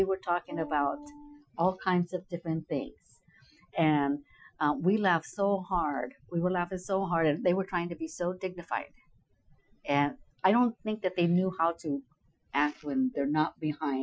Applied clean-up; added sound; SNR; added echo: classical method Wiener filter.